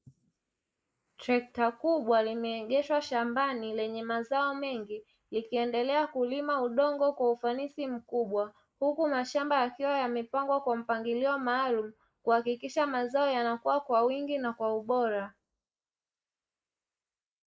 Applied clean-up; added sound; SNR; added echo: neural mask model Resemble Enhance denoiser.